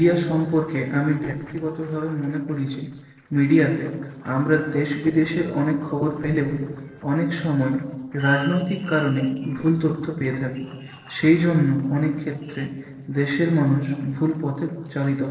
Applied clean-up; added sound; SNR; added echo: neural separator model SepFormer DNS4.